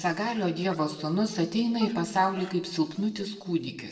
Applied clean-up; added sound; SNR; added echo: neural separator model SepFormer DNS4.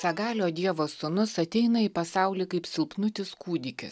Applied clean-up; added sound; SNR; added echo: none; none; none; none.